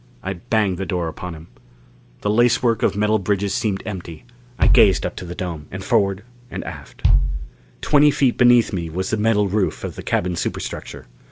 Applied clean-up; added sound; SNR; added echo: none; Bass drum; 1 dB; none.